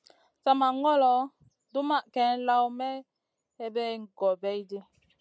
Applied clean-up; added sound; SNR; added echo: none; none; none; none.